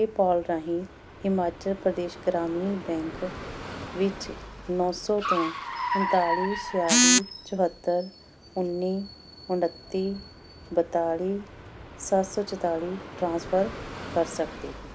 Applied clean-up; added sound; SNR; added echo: none; Car; 9 dB; none.